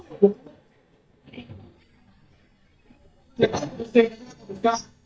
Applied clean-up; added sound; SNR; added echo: neural mask model DeepFilterNet 3.